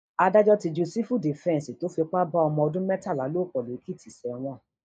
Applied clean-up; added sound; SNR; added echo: neural mask model Resemble Enhance denoiser.